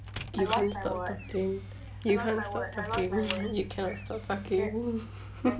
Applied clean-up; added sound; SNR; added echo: none; Squeak; 11 dB; none.